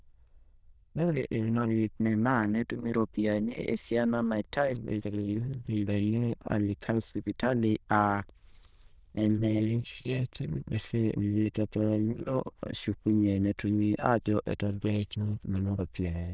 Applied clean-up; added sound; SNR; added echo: neural diffusion model UNIVERSE++.